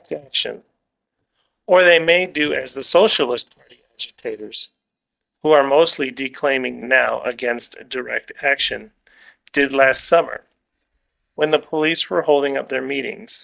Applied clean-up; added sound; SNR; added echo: neural mask model DeepFilterNet 3.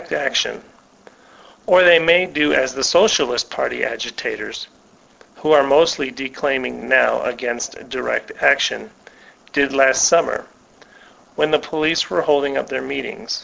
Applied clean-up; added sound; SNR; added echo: none; none; none; none.